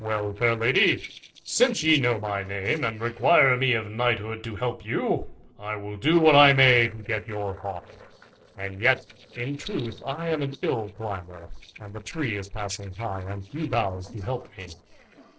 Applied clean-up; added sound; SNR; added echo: neural separator model SepFormer DNS4.